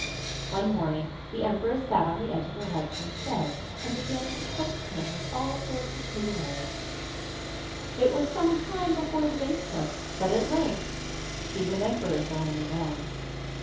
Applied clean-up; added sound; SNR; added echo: none; Sawing; 5 dB; reverberation time 0.6 s.